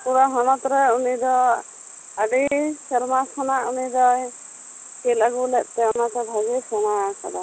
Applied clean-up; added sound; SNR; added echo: none; Cricket; 17 dB; none.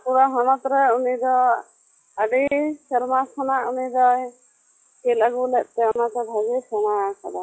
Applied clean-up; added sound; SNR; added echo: classical method log-MMSE.